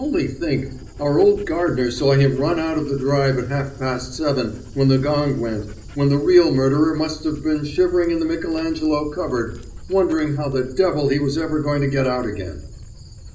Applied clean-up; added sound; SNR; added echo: none; Dog; 17 dB; reverberation time 0.5 s.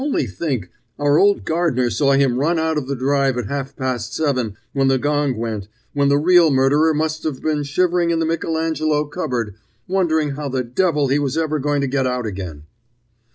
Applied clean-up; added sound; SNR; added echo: none; none; none; none.